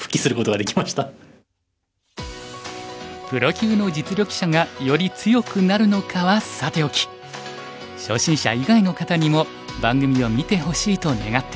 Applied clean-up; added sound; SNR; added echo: none; none; none; none.